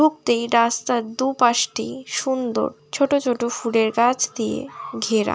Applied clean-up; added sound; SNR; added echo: none; none; none; none.